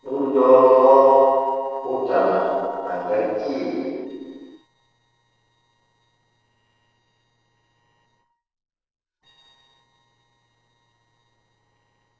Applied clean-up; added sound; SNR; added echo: neural separator model SepFormer DNS4.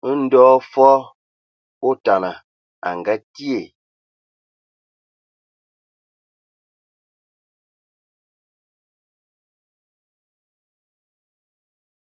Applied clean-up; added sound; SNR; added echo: none; none; none; none.